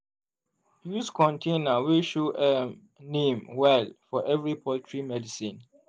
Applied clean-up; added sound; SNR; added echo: none; none; none; none.